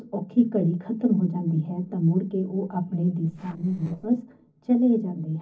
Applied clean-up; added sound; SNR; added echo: neural separator model SepFormer DNS4.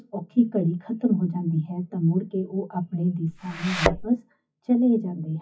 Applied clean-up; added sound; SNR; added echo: classical method WPE with log-MMSE.